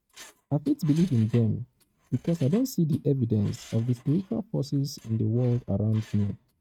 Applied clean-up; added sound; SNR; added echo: neural mask model RNNoise.